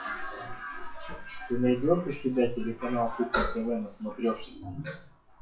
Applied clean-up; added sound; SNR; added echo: classical method WPE with log-MMSE.